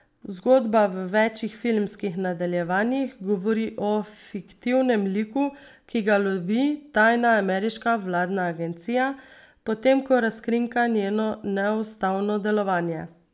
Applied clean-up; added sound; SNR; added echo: none; none; none; none.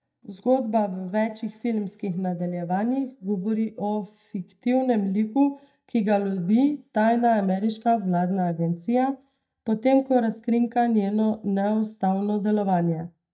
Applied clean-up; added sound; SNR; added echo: neural mask model DeepFilterNet 3.